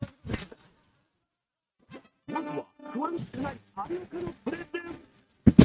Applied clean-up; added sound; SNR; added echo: neural mask model RNNoise.